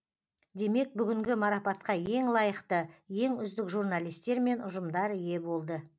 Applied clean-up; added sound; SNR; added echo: none; none; none; none.